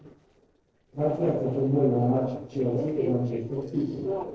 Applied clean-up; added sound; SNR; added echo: neural separator model SepFormer DNS4.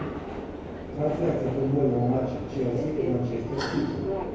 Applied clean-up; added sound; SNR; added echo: none; Subway, metro, underground; 6 dB; reverberation time 1.0 s.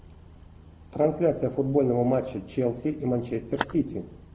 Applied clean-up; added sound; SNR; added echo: none; none; none; none.